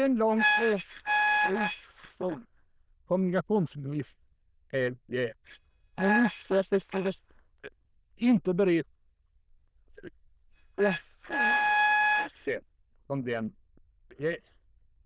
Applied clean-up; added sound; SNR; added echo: neural diffusion model UNIVERSE++.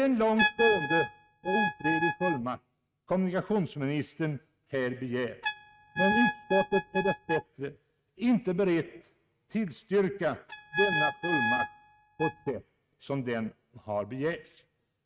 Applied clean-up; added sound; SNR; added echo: neural mask model RNNoise.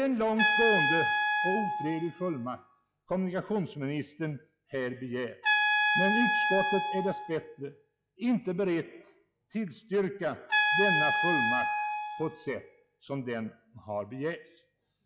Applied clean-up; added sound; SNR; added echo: classical method log-MMSE.